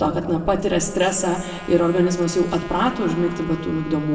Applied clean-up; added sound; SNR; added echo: none; Trumpet; 18 dB; reverberation time 1.5 s.